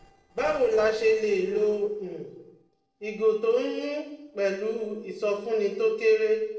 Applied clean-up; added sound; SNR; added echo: neural separator model SepFormer DNS4.